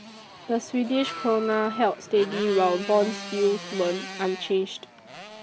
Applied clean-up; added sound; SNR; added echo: none; Wind instrument, woodwind instrument + Motorcycle; 12 dB; none.